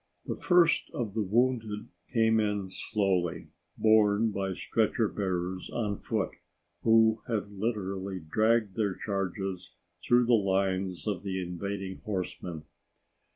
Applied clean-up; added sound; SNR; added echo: none; none; none; none.